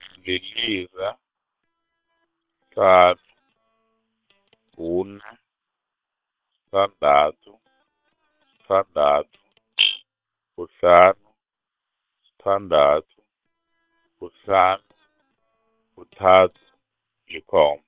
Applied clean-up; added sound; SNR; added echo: neural separator model SepFormer WHAM!.